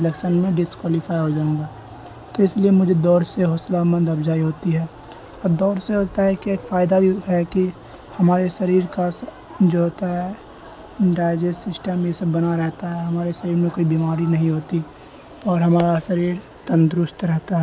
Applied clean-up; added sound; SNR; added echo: none; none; none; none.